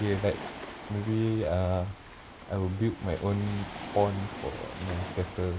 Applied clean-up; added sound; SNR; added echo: none; Waves, surf; 11 dB; none.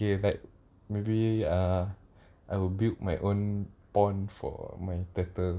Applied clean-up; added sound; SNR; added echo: none; none; none; none.